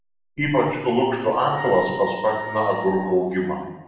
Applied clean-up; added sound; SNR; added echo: none; Wind instrument, woodwind instrument; 12 dB; reverberation time 1.1 s.